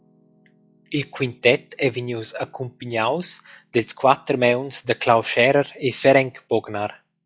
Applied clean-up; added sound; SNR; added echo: classical method log-MMSE.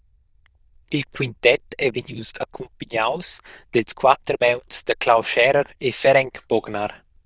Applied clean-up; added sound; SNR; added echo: neural diffusion model UNIVERSE++.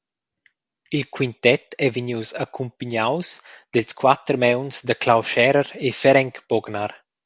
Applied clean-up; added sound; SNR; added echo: none; none; none; none.